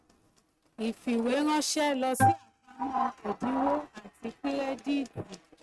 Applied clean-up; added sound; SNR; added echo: neural mask model RNNoise.